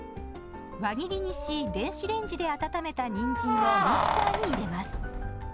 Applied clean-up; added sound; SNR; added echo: none; Keys jangling; 0 dB; none.